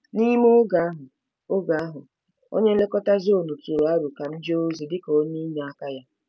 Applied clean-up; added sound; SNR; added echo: none; none; none; none.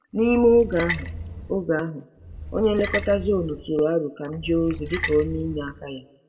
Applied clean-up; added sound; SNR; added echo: none; Splash, splatter; 9 dB; reverberation time 0.8 s.